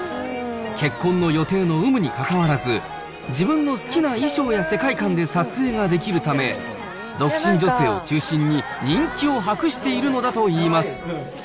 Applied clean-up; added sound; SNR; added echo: none; none; none; none.